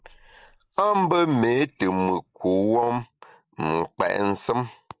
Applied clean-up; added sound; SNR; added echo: neural mask model Resemble Enhance denoiser.